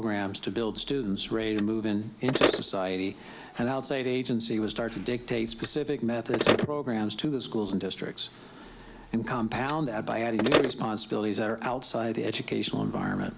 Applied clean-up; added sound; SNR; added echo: none; Telephone; 5 dB; none.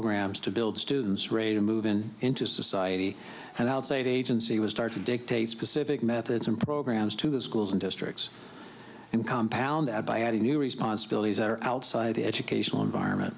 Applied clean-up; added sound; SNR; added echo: none; none; none; none.